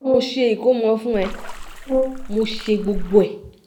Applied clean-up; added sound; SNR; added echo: none; Brass instrument + Splash, splatter; 5 dB; none.